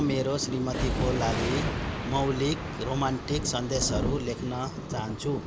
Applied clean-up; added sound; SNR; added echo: none; Thunder; 2 dB; none.